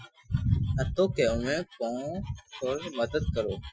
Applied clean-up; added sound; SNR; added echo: classical method Wiener filter.